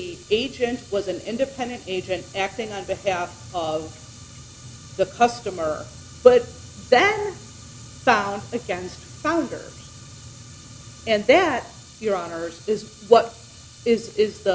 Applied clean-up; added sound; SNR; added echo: none; Fire; 18 dB; none.